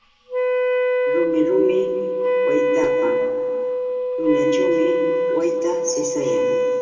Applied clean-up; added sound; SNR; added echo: none; Wind instrument, woodwind instrument; -5 dB; reverberation time 2.4 s.